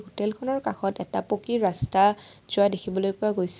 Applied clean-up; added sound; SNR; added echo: none; none; none; none.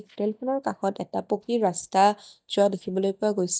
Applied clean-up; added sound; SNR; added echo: neural mask model DeepFilterNet 3.